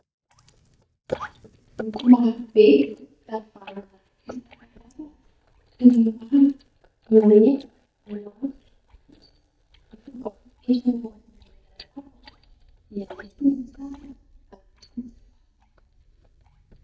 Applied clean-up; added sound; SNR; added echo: neural mask model DeepFilterNet 3.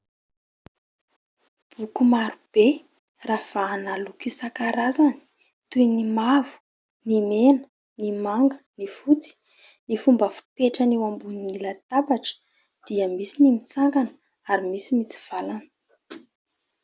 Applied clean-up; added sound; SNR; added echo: none; none; none; none.